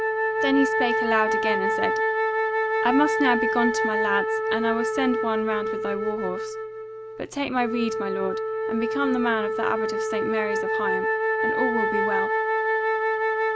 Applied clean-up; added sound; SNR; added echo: none; Wind instrument, woodwind instrument; -3 dB; none.